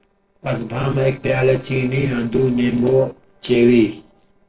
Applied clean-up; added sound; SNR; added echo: neural separator model SepFormer DNS4.